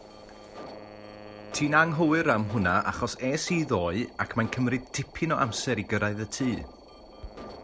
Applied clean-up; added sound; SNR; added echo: none; Alarm + Wind instrument, woodwind instrument; 16 dB; none.